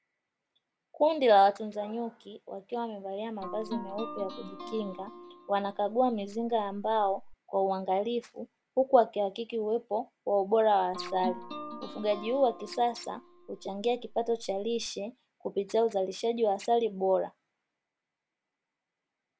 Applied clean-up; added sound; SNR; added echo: none; Guitar; 13 dB; none.